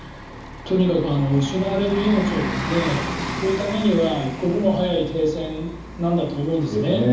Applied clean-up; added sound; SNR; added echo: none; Bus; 8 dB; reverberation time 0.7 s.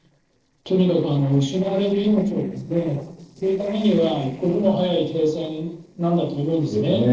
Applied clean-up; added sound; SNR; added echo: neural separator model SepFormer DNS4.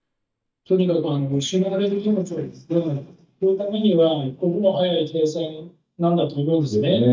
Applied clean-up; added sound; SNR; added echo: neural mask model DeepFilterNet 3.